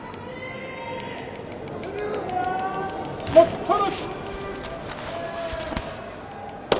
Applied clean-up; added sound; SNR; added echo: none; Scissors + Crumpling, crinkling; 11 dB; none.